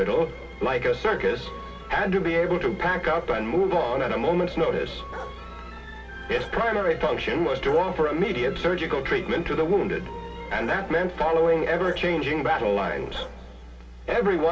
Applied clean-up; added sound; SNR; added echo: none; Bark; 19 dB; reverberation time 2.3 s.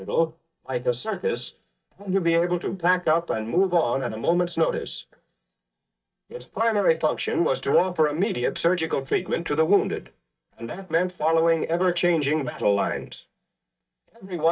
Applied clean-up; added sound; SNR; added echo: neural mask model DeepFilterNet 3.